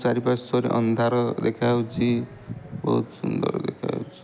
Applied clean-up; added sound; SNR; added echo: none; none; none; none.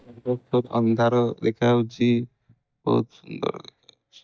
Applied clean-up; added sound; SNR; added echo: neural mask model DeepFilterNet 3.